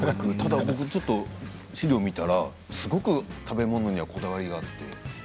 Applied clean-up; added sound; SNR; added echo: none; none; none; none.